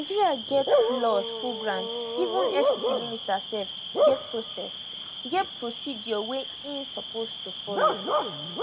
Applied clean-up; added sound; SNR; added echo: none; Bark / Cricket; -2 dB; none.